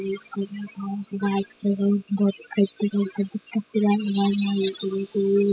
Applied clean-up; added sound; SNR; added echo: classical method spectral subtraction.